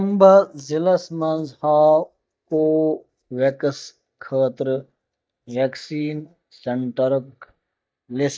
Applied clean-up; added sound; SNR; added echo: neural mask model DeepFilterNet 3.